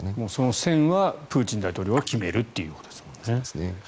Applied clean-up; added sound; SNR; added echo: neural mask model Resemble Enhance denoiser.